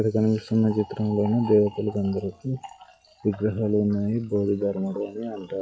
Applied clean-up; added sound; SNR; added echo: classical method log-MMSE.